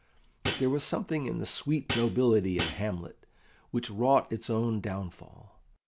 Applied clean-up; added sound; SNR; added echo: none; Hi-hat; -2 dB; none.